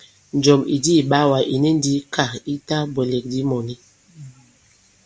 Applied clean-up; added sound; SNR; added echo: none; none; none; none.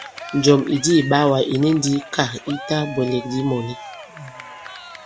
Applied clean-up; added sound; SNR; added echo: none; Cheering; 15 dB; none.